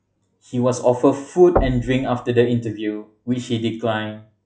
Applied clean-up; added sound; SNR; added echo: classical method log-MMSE.